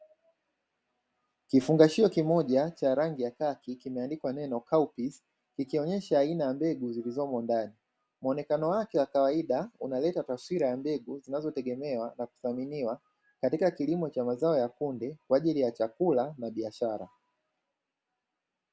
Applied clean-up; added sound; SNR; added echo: none; none; none; none.